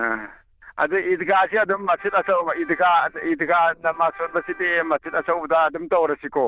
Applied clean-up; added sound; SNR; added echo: neural diffusion model UNIVERSE++.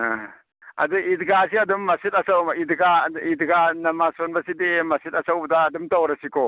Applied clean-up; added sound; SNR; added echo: none; none; none; none.